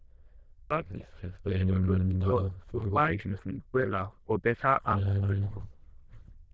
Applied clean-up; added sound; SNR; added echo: neural diffusion model UNIVERSE++.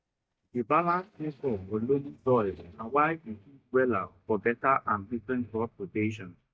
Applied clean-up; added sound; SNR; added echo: neural mask model DeepFilterNet 3.